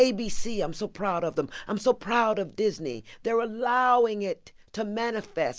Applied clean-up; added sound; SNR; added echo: none; none; none; none.